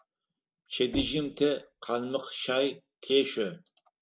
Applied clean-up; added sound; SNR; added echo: none; Knock; 15 dB; none.